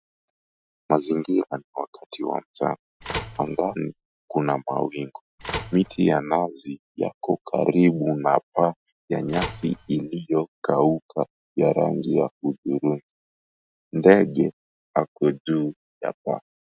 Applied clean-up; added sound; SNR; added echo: classical method Wiener filter.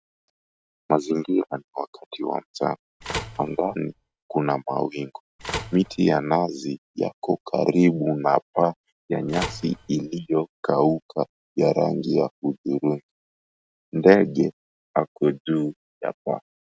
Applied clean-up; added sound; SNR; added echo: none; Telephone; 11 dB; none.